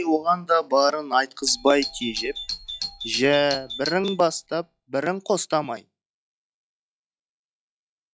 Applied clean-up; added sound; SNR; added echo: classical method log-MMSE.